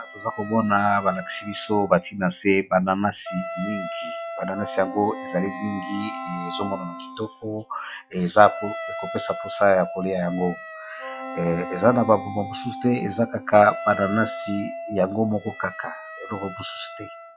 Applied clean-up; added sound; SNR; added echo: classical method log-MMSE.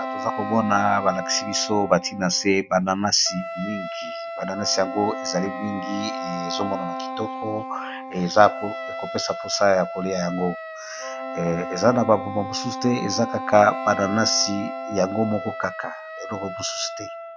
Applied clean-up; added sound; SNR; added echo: none; Wind instrument, woodwind instrument + Wind instrument, woodwind instrument; 8 dB; none.